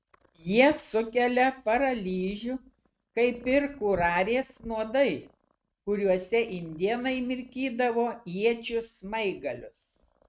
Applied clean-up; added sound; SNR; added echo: neural mask model RNNoise.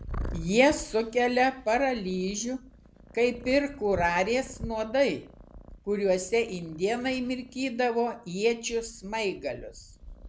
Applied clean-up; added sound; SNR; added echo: none; Purr; 15 dB; none.